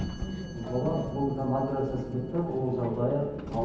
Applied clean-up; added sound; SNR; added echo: none; Sliding door; 11 dB; reverberation time 1.0 s.